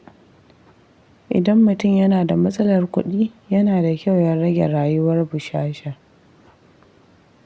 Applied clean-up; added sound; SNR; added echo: none; none; none; none.